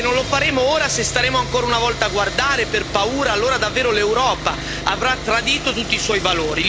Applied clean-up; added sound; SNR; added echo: none; Sawing; 8 dB; none.